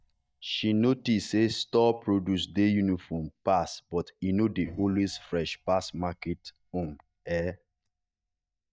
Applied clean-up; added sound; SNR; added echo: neural mask model DeepFilterNet 3.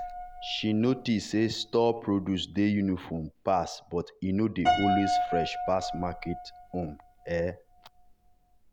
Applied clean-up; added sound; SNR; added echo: none; Piano; 5 dB; none.